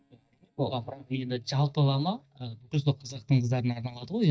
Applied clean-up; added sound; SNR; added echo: neural mask model DeepFilterNet 3.